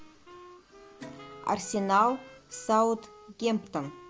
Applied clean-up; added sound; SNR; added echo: none; Guitar + Wind instrument, woodwind instrument; 20 dB; none.